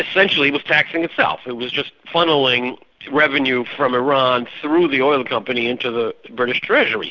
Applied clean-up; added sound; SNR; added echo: none; none; none; none.